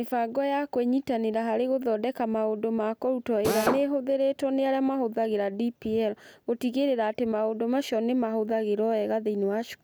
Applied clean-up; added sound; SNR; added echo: none; Drill; 3 dB; none.